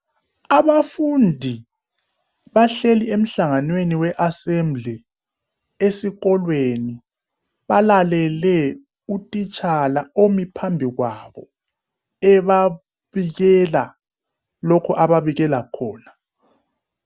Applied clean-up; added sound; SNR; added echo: none; none; none; none.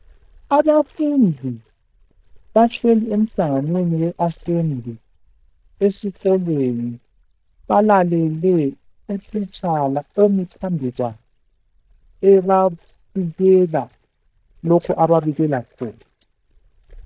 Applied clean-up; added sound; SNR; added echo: neural mask model DeepFilterNet 3.